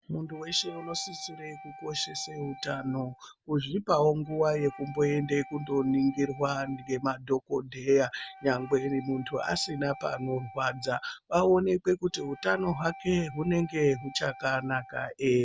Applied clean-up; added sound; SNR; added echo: none; Wind instrument, woodwind instrument; 18 dB; none.